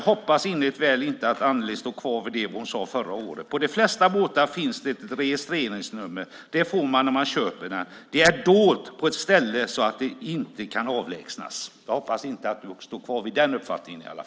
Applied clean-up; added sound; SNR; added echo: none; none; none; none.